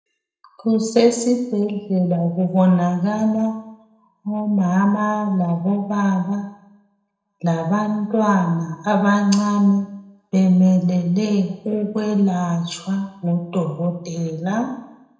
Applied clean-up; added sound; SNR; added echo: none; none; none; reverberation time 0.8 s.